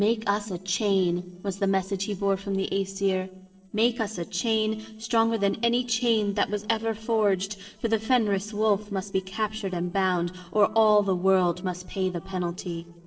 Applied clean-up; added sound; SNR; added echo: neural separator model SepFormer DNS4.